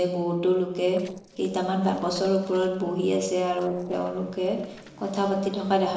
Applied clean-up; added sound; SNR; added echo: neural separator model SepFormer DNS4.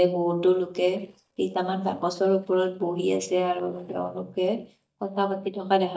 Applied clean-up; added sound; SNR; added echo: neural mask model DeepFilterNet 3.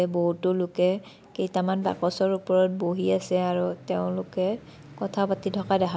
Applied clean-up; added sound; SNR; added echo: none; none; none; none.